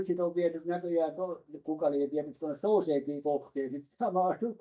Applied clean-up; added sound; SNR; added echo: neural mask model DeepFilterNet 3.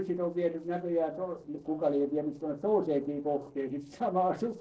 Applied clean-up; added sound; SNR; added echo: neural separator model SepFormer DNS4.